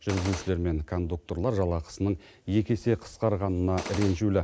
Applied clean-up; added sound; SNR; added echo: none; Gunshot, gunfire; 9 dB; none.